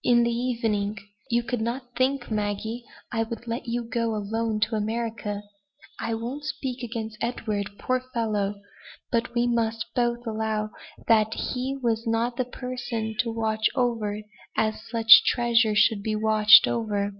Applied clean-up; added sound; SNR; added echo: none; none; none; none.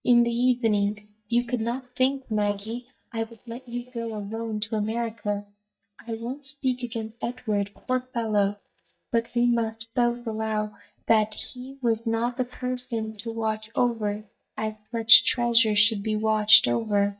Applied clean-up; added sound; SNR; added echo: neural mask model DeepFilterNet 3.